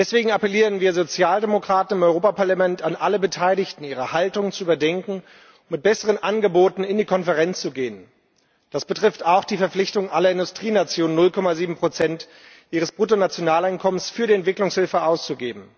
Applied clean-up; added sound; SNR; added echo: none; none; none; none.